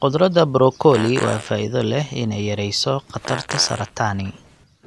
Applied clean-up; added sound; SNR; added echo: none; Fart; 15 dB; none.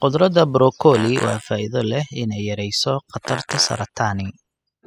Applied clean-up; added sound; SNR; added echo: classical method spectral subtraction.